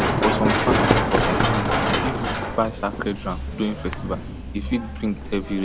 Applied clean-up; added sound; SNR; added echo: none; Run; -4 dB; none.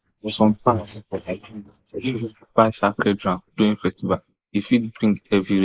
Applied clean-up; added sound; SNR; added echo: neural mask model Resemble Enhance denoiser.